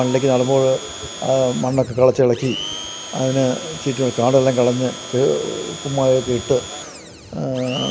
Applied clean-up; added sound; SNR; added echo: none; Domestic sounds, home sounds; 13 dB; none.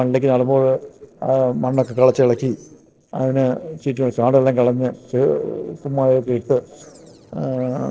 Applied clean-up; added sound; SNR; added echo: neural separator model SepFormer DNS4.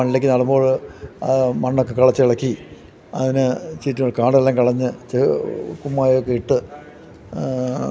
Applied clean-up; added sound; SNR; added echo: none; none; none; none.